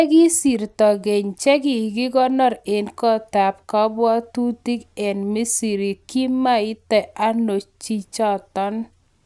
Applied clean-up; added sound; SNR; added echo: none; none; none; none.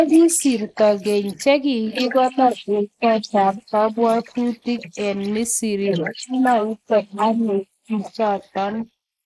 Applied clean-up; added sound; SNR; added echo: neural mask model Resemble Enhance denoiser.